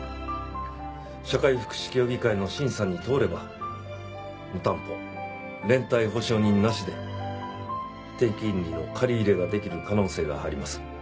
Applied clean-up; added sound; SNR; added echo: none; Wind instrument, woodwind instrument; 19 dB; none.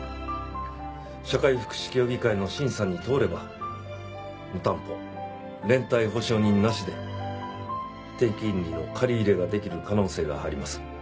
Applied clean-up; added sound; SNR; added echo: none; none; none; none.